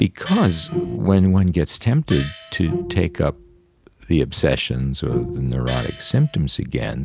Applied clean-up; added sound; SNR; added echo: none; Gong + Bowed string instrument; 11 dB; none.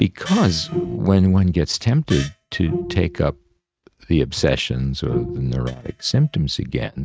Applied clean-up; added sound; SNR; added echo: neural mask model RNNoise.